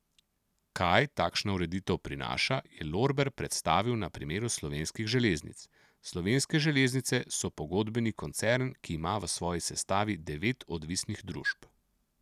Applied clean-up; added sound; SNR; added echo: none; none; none; none.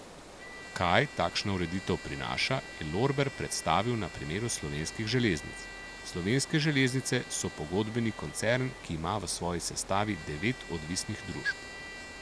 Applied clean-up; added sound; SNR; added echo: none; Water + Trumpet; 13 dB; none.